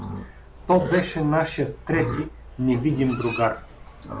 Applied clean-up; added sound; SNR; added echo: none; Livestock, farm animals, working animals; 10 dB; none.